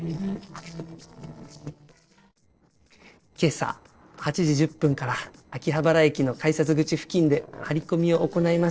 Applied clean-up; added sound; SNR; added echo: neural separator model SepFormer DNS4.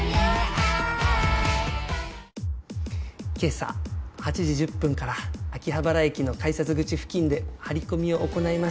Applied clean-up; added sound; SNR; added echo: none; none; none; none.